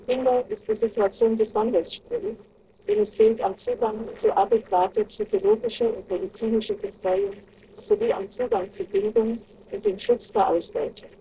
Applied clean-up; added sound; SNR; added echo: neural separator model SepFormer DNS4.